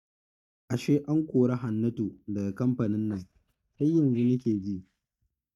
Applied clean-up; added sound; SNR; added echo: neural mask model DeepFilterNet 3.